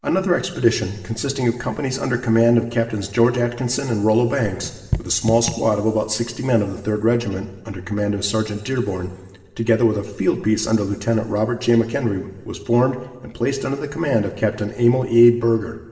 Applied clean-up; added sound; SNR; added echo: none; Raindrop / Drip; 9 dB; reverberation time 2.4 s.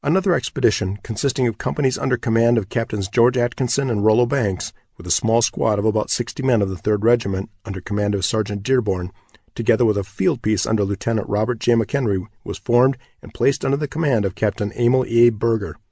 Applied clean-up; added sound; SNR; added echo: none; none; none; none.